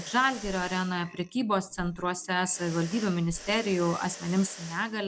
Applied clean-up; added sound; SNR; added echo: none; Mechanisms + Burping, eructation; 15 dB; none.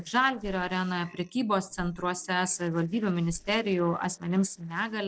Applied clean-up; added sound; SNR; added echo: neural separator model SepFormer DNS4.